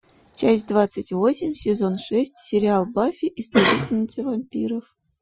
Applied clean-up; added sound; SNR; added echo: classical method Wiener filter.